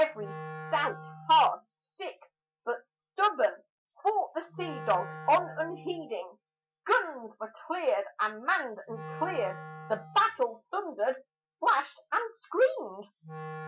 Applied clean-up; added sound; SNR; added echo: classical method Wiener filter.